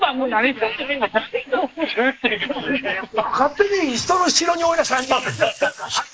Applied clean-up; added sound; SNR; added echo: neural mask model Resemble Enhance denoiser.